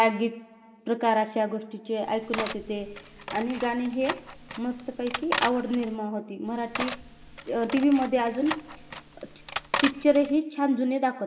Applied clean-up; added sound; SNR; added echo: none; Cutlery, silverware; 7 dB; reverberation time 2.6 s.